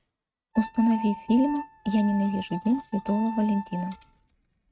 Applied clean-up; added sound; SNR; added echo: neural mask model RNNoise.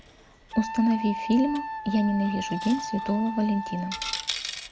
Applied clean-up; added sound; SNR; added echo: none; Wind instrument, woodwind instrument + Coin (dropping); 7 dB; none.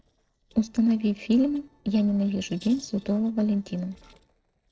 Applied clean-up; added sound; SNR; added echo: neural separator model SepFormer DNS4.